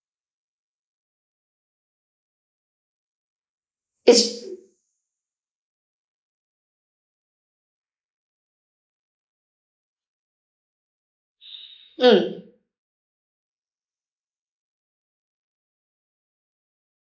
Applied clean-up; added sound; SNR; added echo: neural mask model Resemble Enhance denoiser.